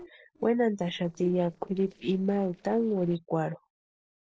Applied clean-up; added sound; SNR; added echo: neural separator model SepFormer DNS4.